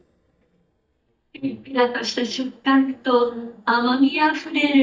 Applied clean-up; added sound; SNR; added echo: neural mask model DeepFilterNet 3.